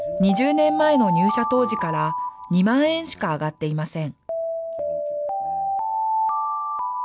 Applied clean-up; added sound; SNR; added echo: none; Alarm; 2 dB; none.